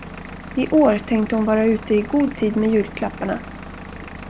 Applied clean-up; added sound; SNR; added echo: none; Engine / Vehicle; 14 dB; none.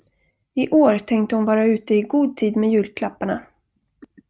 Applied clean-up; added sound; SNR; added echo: none; none; none; none.